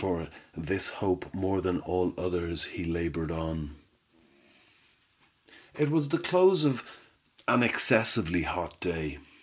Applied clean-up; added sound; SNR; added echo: none; none; none; none.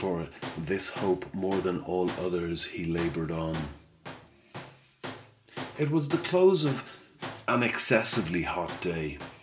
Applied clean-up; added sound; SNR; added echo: none; Tools; 14 dB; reverberation time 0.5 s.